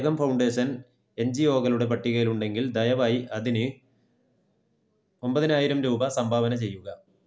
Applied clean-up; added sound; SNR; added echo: none; none; none; none.